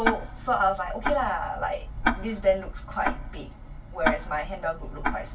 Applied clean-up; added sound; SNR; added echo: none; Tick-tock; 3 dB; reverberation time 0.2 s.